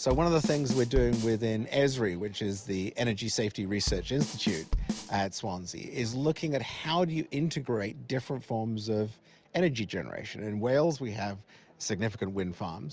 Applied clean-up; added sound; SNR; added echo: none; Bass drum / Snare drum / Drum kit; 4 dB; none.